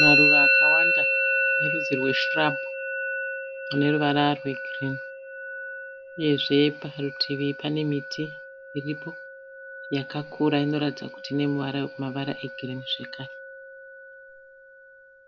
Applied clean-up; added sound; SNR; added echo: none; Musical instrument; -1 dB; none.